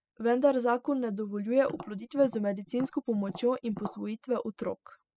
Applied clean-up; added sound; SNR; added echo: classical method spectral subtraction.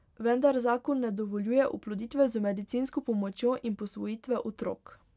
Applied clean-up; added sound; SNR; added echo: none; none; none; none.